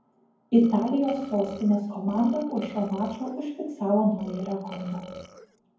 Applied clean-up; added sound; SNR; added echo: none; Burping, eructation; 18 dB; reverberation time 0.9 s.